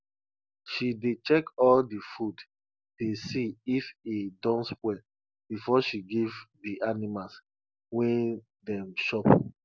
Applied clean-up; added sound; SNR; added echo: none; none; none; none.